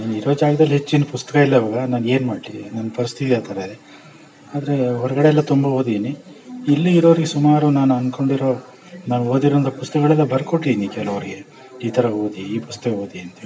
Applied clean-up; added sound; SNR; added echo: none; none; none; none.